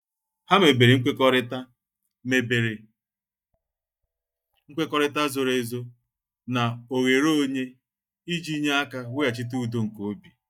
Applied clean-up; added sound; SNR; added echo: neural mask model DeepFilterNet 3.